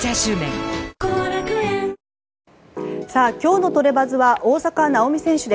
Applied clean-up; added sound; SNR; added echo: none; none; none; none.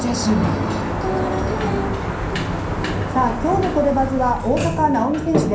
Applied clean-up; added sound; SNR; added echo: none; Sliding door; 2 dB; reverberation time 0.6 s.